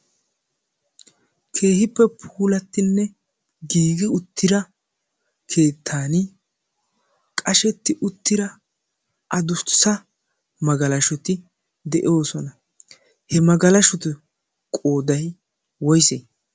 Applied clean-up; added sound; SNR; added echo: none; none; none; none.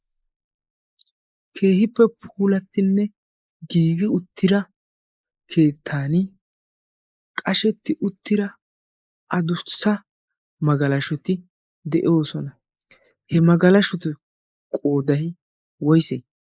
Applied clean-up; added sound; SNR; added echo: neural mask model Resemble Enhance denoiser.